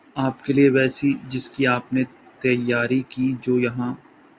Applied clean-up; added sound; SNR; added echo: none; none; none; none.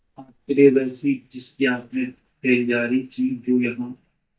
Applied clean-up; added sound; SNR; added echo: neural mask model DeepFilterNet 3.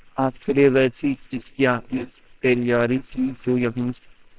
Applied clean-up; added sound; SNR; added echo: neural separator model SepFormer WHAMR!.